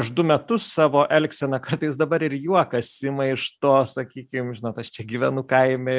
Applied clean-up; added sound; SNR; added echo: none; none; none; none.